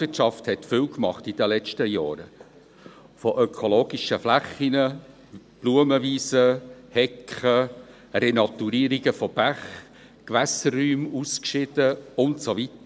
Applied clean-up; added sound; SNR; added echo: none; none; none; none.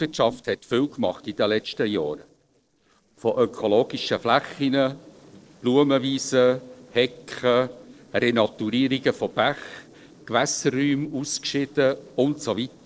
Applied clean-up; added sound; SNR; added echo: neural separator model SepFormer DNS4.